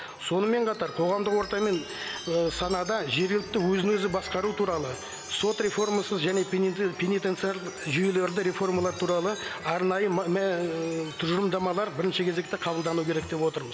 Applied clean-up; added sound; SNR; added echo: none; Chime; 15 dB; none.